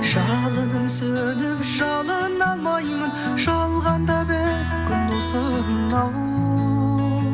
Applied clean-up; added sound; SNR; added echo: none; none; none; none.